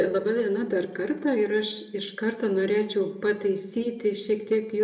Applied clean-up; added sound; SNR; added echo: none; none; none; reverberation time 0.8 s.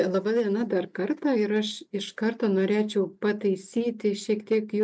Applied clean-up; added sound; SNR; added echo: none; none; none; none.